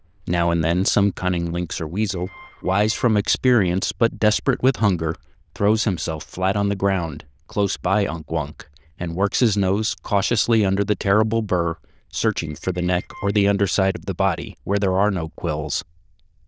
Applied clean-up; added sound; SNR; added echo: neural diffusion model UNIVERSE++.